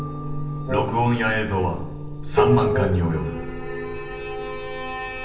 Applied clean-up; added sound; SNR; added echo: none; Wind instrument, woodwind instrument; 8 dB; reverberation time 0.7 s.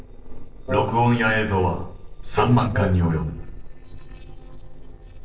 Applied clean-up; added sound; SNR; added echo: neural separator model SepFormer DNS4.